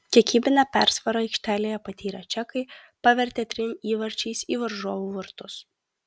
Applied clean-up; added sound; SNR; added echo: none; none; none; none.